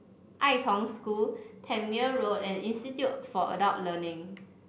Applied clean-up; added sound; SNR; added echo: none; none; none; none.